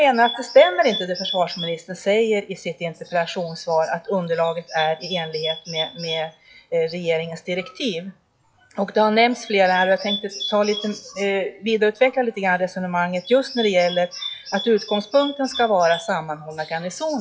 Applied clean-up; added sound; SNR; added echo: classical method log-MMSE.